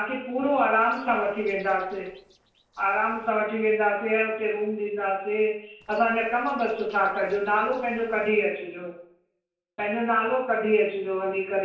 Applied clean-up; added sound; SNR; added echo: neural separator model SepFormer DNS4.